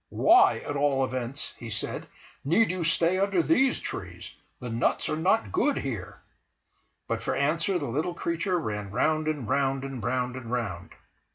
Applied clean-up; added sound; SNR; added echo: none; none; none; none.